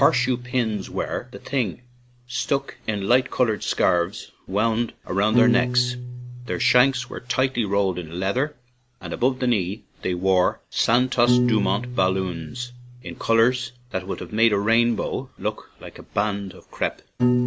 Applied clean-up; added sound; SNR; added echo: none; Piano; 7 dB; none.